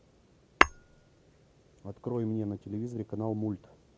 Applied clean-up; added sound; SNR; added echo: none; Tap / Hammer; -4 dB; none.